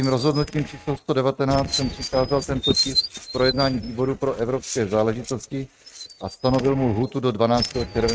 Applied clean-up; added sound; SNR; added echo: neural mask model RNNoise.